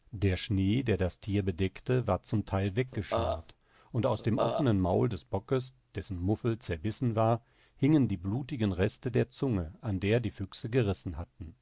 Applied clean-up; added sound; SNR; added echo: neural mask model Resemble Enhance denoiser.